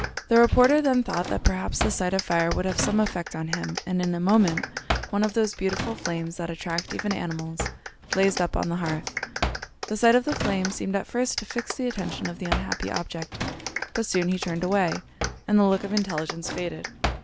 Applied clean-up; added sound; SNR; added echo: none; Clapping + Drawer open or close; 7 dB; none.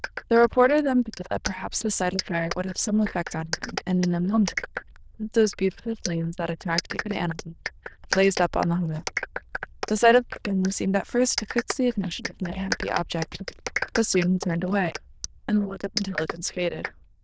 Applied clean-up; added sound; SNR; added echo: neural diffusion model UNIVERSE++.